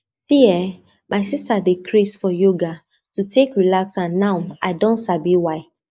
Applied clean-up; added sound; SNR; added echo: neural mask model Resemble Enhance denoiser.